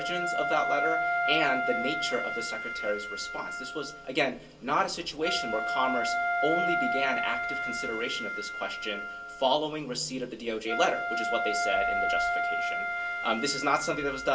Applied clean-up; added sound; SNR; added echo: none; Wind instrument, woodwind instrument; 0 dB; reverberation time 0.2 s.